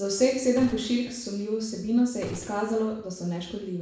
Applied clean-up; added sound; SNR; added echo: none; Gunshot, gunfire; 19 dB; reverberation time 0.7 s.